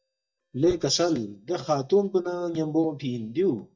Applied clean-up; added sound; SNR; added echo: neural mask model DeepFilterNet 3.